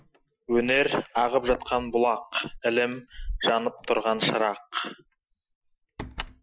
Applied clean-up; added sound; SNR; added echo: classical method Wiener filter.